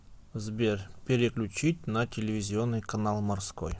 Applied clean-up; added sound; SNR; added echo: none; none; none; none.